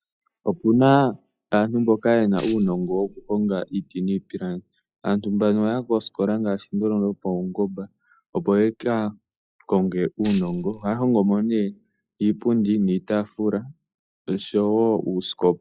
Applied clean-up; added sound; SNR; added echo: classical method log-MMSE.